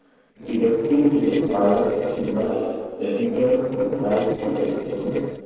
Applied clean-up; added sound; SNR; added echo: neural separator model SepFormer DNS4.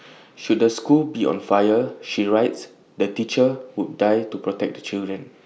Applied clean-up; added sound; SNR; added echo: none; none; none; none.